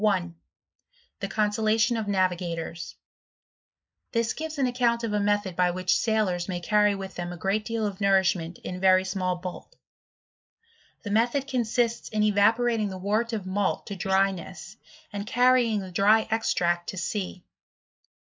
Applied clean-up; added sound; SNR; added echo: neural mask model Resemble Enhance denoiser.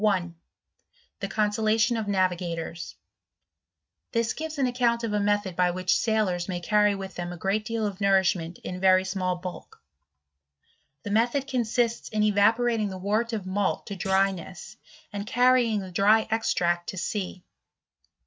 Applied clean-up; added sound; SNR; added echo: neural mask model RNNoise.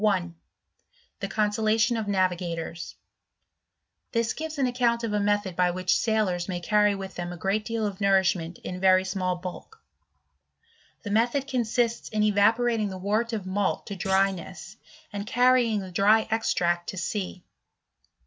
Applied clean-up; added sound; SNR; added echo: none; Thump, thud; 18 dB; none.